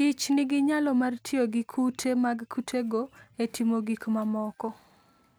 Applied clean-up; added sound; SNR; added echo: none; none; none; none.